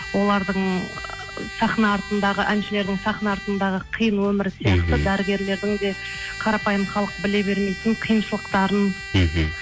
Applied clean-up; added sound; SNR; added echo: none; Trumpet; 13 dB; none.